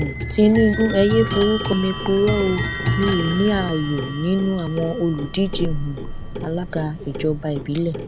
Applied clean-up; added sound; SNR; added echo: none; Clock; 6 dB; none.